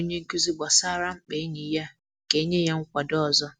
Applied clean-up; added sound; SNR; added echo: none; none; none; none.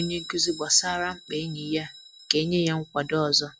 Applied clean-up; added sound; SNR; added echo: none; Bell; 17 dB; none.